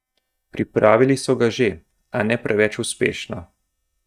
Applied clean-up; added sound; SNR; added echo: neural mask model DeepFilterNet 3.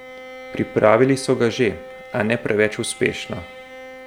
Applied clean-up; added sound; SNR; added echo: none; Bowed string instrument; 17 dB; none.